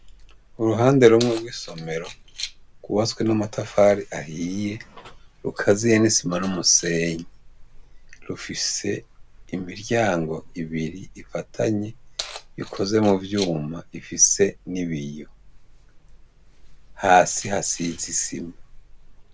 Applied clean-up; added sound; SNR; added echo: none; Keys jangling; 18 dB; none.